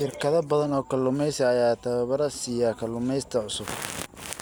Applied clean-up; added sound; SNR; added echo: none; none; none; none.